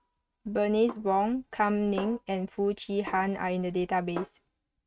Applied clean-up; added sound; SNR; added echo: neural mask model RNNoise.